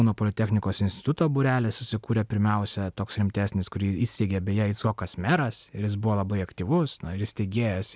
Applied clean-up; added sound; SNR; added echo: none; none; none; none.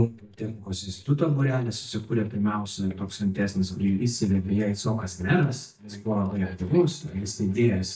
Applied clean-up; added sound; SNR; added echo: neural mask model DeepFilterNet 3.